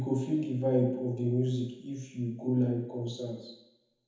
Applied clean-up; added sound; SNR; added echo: none; none; none; reverberation time 0.9 s.